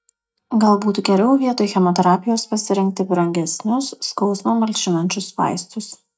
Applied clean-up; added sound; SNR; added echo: neural mask model DeepFilterNet 3.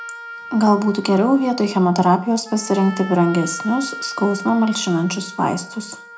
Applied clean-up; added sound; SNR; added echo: none; Wind instrument, woodwind instrument; 15 dB; reverberation time 0.3 s.